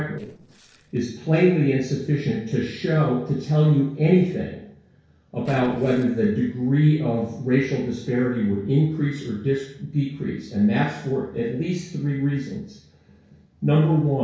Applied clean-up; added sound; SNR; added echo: neural separator model SepFormer DNS4.